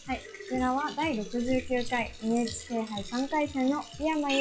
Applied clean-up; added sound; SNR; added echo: classical method WPE with log-MMSE.